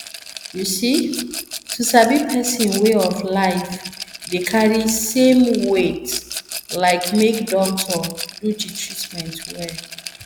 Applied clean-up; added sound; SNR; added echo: none; Rattle; 12 dB; none.